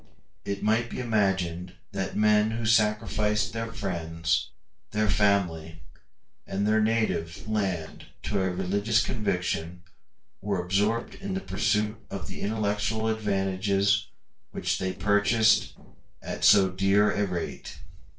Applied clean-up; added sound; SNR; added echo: neural separator model SepFormer DNS4.